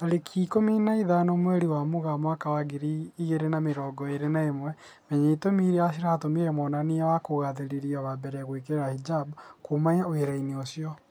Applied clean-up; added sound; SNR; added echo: none; none; none; none.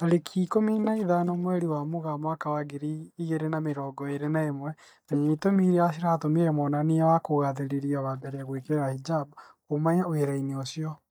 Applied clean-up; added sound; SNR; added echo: neural mask model DeepFilterNet 3.